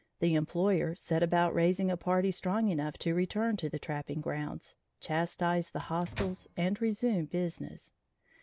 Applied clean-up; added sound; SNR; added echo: none; Microwave oven; 14 dB; none.